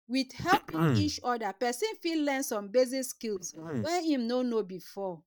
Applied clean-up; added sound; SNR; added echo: neural mask model DeepFilterNet 3.